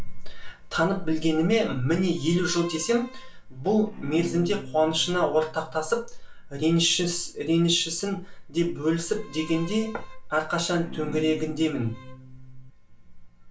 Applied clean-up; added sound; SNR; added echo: none; Bowed string instrument; 16 dB; reverberation time 0.2 s.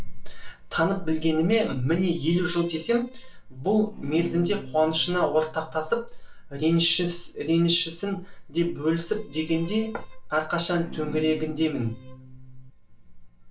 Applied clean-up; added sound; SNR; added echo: neural separator model SepFormer DNS4.